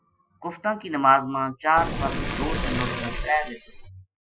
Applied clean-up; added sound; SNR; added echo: classical method Wiener filter.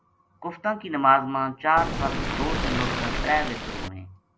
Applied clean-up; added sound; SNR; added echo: none; Waves, surf; 1 dB; none.